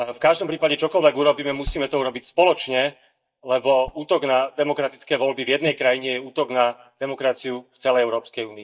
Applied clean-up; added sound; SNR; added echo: neural mask model DeepFilterNet 3.